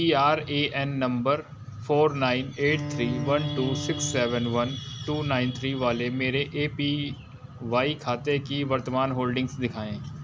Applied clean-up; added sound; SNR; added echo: none; Bowed string instrument; 9 dB; none.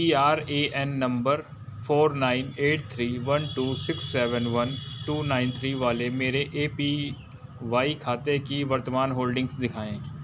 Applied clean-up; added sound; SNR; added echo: none; none; none; none.